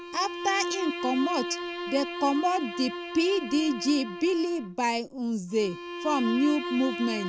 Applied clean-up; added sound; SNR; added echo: none; Bowed string instrument; 8 dB; none.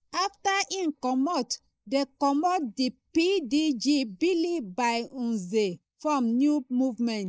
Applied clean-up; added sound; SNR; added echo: neural mask model Resemble Enhance denoiser.